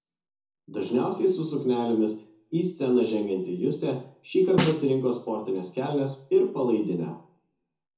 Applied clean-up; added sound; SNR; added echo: none; Snare drum; 3 dB; reverberation time 0.6 s.